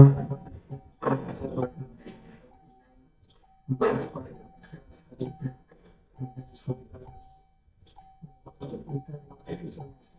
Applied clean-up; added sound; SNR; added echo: neural mask model DeepFilterNet 3.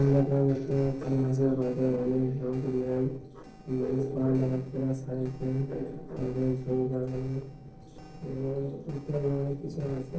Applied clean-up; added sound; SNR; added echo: neural separator model SepFormer DNS4.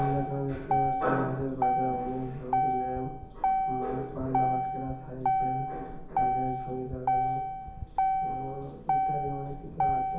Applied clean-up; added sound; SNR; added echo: none; Motor vehicle (road); -5 dB; reverberation time 0.6 s.